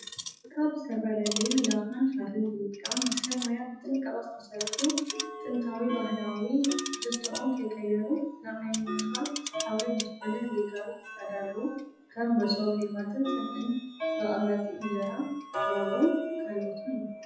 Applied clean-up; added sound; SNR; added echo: classical method WPE with log-MMSE.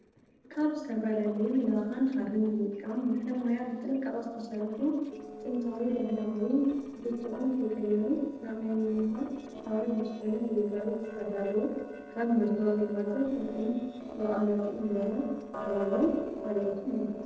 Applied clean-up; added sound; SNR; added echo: neural separator model SepFormer DNS4.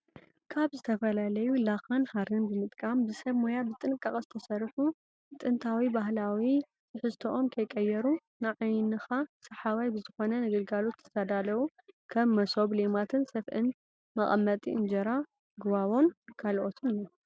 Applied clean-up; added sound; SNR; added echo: none; none; none; none.